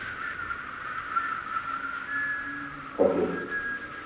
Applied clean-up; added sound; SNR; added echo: none; Wind; 0 dB; reverberation time 1.0 s.